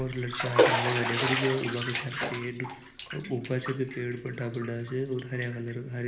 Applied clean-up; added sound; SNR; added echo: none; Bathtub (filling or washing); 0 dB; reverberation time 1.1 s.